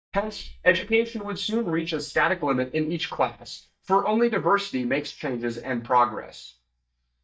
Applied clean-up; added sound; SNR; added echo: neural mask model DeepFilterNet 3.